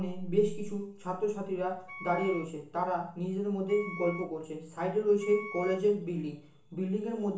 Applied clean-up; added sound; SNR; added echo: none; Wind instrument, woodwind instrument; 13 dB; reverberation time 0.8 s.